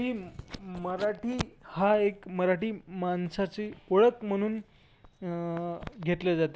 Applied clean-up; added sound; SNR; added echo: none; none; none; none.